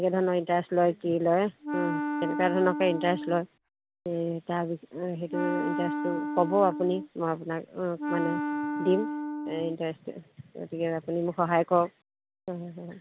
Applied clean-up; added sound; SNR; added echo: none; Wind instrument, woodwind instrument; 4 dB; none.